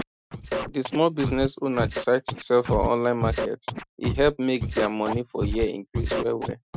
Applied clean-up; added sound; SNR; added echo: neural mask model RNNoise.